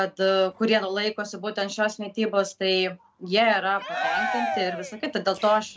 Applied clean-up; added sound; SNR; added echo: none; Cheering; 3 dB; none.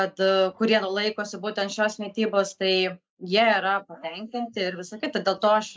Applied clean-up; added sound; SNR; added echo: neural mask model Resemble Enhance denoiser.